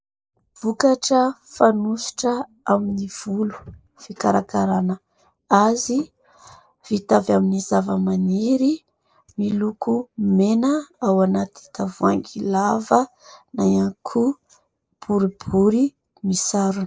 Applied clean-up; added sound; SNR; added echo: neural mask model Resemble Enhance denoiser.